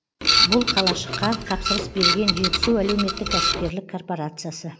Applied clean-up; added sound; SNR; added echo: none; Printer; -3 dB; none.